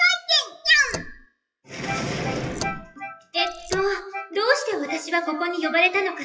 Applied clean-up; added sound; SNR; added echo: classical method WPE with log-MMSE.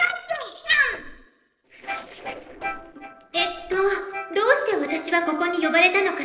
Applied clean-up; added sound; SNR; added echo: neural separator model SepFormer DNS4.